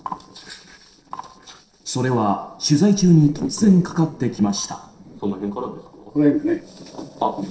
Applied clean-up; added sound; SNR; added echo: neural separator model SepFormer DNS4.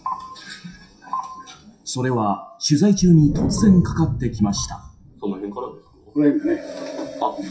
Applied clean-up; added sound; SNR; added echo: classical method WPE with log-MMSE.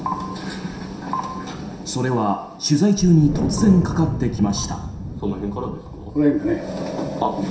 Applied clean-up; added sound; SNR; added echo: none; Wind; 9 dB; reverberation time 0.7 s.